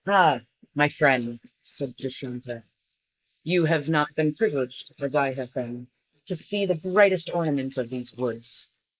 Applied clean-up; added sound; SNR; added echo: neural mask model Resemble Enhance denoiser.